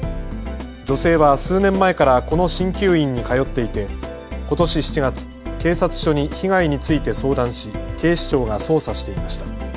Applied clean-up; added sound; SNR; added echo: none; none; none; none.